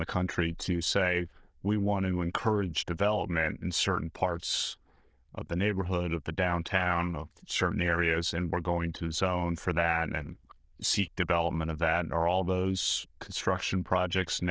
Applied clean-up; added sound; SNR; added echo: neural diffusion model UNIVERSE++.